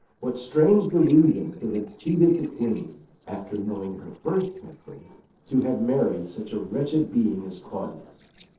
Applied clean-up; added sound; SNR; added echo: neural separator model SepFormer DNS4.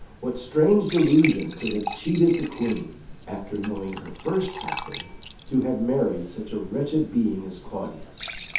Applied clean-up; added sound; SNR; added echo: none; Fill (with liquid) / Trickle, dribble / Glass; 13 dB; reverberation time 0.5 s.